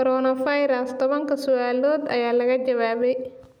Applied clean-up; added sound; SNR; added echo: none; none; none; none.